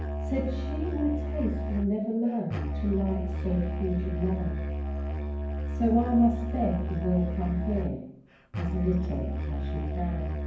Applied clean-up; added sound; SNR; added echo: none; Musical instrument; 1 dB; reverberation time 0.9 s.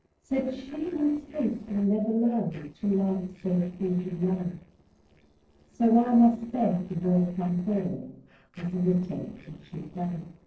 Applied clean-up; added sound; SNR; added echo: neural separator model SepFormer DNS4.